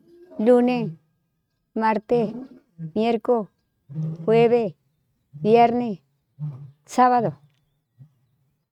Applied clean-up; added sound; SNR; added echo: neural mask model RNNoise.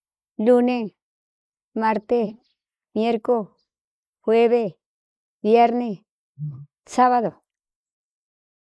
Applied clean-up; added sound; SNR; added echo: neural mask model Resemble Enhance denoiser.